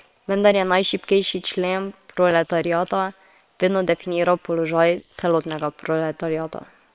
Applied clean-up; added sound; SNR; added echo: neural separator model SepFormer WHAM!.